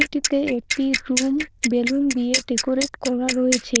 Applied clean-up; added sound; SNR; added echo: neural diffusion model UNIVERSE++.